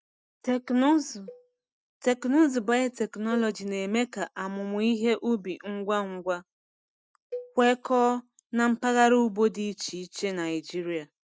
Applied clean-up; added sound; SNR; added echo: neural mask model DeepFilterNet 3.